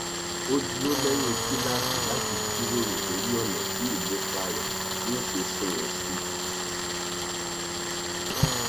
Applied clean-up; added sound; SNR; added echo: none; Tools; -4 dB; none.